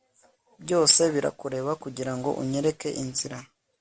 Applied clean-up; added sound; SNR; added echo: none; none; none; none.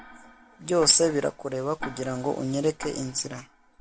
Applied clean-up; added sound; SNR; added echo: none; Tick-tock; 17 dB; none.